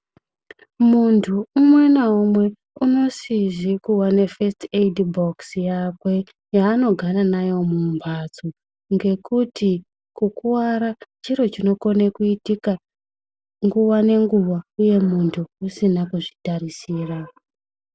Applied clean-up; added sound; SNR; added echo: none; none; none; none.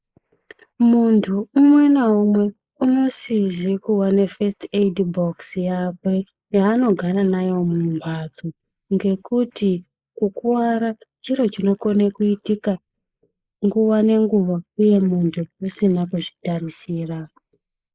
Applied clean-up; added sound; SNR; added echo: neural mask model Resemble Enhance denoiser.